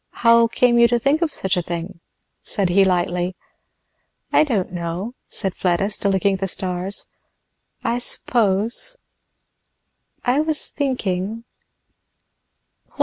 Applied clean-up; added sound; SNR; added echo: none; none; none; none.